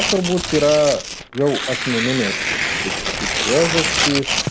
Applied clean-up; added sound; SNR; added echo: none; Tearing; 2 dB; none.